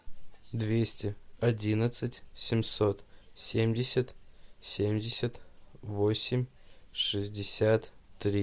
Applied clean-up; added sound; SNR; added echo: none; none; none; none.